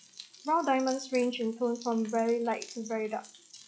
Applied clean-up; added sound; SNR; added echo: classical method log-MMSE.